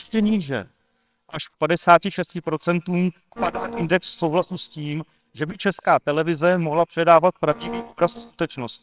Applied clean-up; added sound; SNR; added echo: neural separator model SepFormer WHAMR!.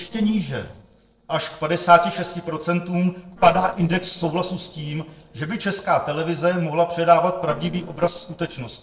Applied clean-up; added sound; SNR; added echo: neural separator model SepFormer DNS4.